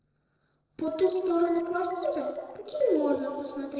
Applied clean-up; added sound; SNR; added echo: neural separator model SepFormer DNS4.